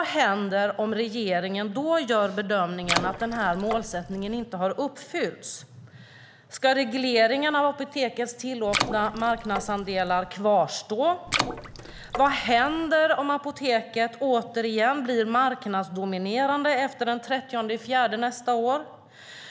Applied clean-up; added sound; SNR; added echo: none; Water / Splash, splatter; 7 dB; none.